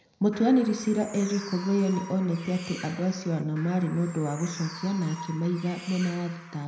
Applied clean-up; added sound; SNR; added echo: none; Bird; 16 dB; reverberation time 0.7 s.